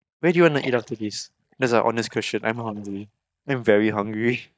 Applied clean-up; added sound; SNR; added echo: neural mask model DeepFilterNet 3.